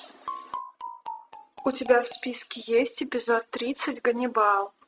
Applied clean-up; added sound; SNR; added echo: neural mask model RNNoise.